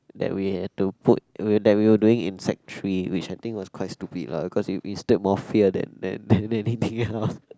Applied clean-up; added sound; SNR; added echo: none; none; none; none.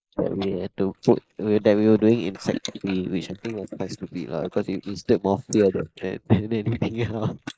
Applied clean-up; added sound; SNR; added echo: neural mask model Resemble Enhance denoiser.